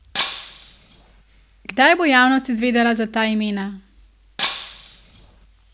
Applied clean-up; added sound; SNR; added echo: none; Shatter; 4 dB; none.